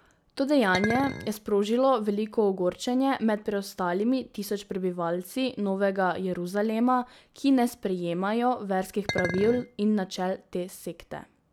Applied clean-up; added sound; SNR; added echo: none; Chink, clink; 7 dB; none.